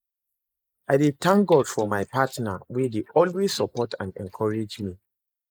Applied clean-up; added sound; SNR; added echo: neural mask model Resemble Enhance denoiser.